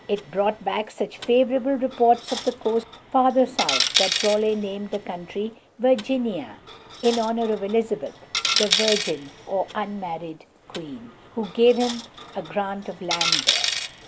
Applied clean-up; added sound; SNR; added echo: none; Coin (dropping); 5 dB; none.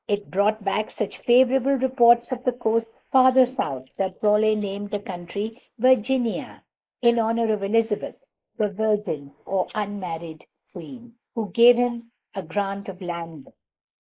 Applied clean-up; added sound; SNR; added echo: neural mask model Resemble Enhance denoiser.